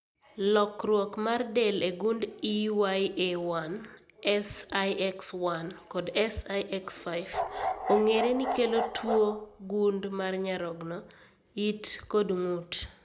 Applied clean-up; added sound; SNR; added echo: none; Bark; 3 dB; none.